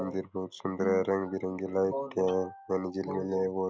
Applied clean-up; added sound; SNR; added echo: none; none; none; none.